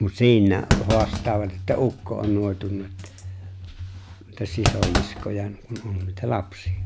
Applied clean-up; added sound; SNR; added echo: none; Thump, thud; 5 dB; none.